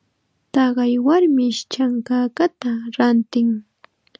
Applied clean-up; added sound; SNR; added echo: none; none; none; none.